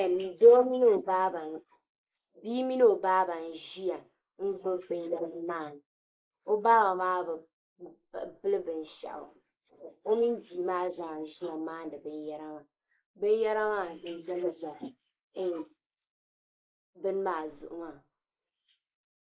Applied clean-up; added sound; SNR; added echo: neural mask model Resemble Enhance denoiser.